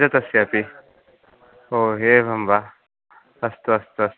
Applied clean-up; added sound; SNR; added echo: none; none; none; none.